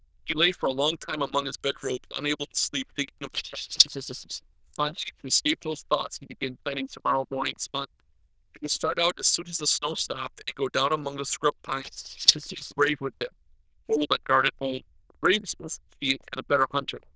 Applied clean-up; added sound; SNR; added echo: neural diffusion model UNIVERSE++.